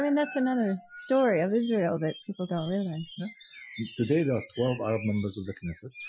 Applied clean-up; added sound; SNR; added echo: classical method Wiener filter.